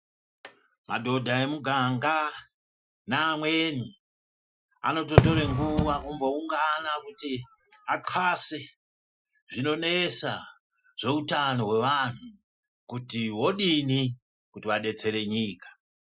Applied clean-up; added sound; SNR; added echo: classical method Wiener filter.